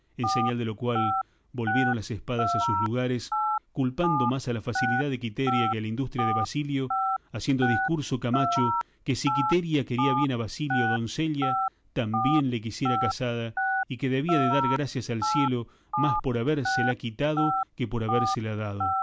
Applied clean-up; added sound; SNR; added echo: none; Telephone; 1 dB; none.